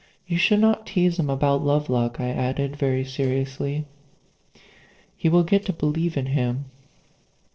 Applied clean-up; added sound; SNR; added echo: neural separator model SepFormer DNS4.